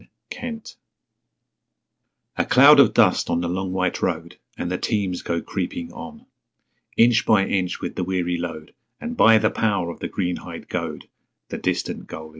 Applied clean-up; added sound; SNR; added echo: none; none; none; none.